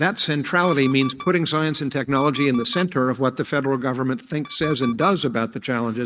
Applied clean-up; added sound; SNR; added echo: neural mask model RNNoise.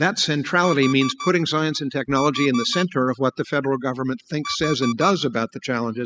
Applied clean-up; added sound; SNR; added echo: classical method spectral subtraction.